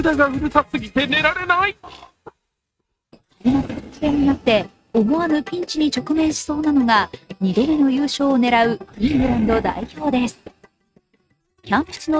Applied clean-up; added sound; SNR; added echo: neural mask model RNNoise.